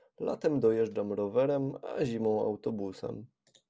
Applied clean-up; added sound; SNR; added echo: none; none; none; none.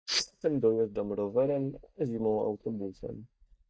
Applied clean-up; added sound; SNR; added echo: neural mask model DeepFilterNet 3.